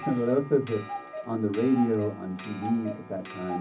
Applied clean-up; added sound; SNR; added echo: none; Clock; 11 dB; reverberation time 0.4 s.